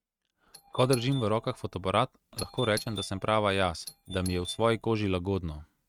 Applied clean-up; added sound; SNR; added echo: neural mask model RNNoise.